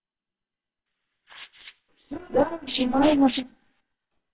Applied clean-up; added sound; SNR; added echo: neural separator model SepFormer WHAMR!.